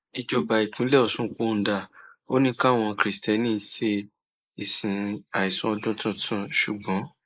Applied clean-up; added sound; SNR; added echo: neural mask model Resemble Enhance denoiser.